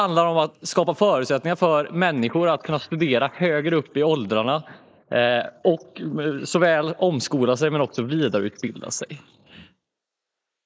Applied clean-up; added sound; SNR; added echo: neural mask model Resemble Enhance denoiser.